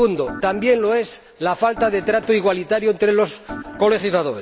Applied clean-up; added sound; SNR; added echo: none; Organ; 16 dB; none.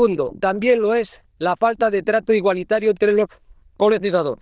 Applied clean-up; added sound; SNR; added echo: neural diffusion model UNIVERSE++.